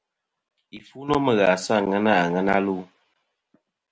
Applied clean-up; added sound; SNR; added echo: none; none; none; none.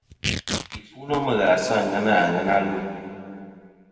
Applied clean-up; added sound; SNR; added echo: none; Tearing; 9 dB; reverberation time 2.4 s.